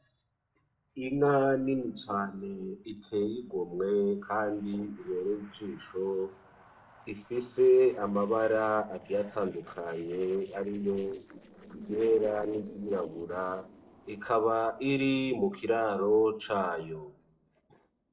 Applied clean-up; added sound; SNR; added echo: neural separator model SepFormer DNS4.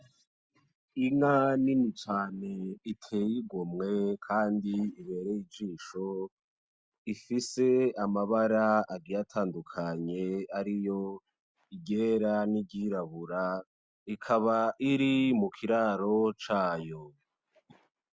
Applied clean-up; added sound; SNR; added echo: none; none; none; none.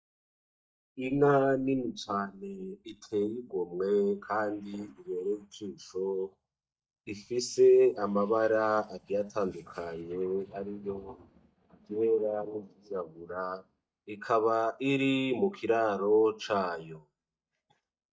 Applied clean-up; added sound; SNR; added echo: neural mask model DeepFilterNet 3.